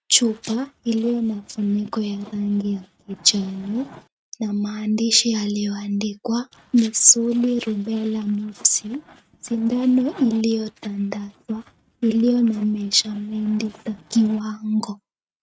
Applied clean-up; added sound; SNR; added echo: neural mask model RNNoise.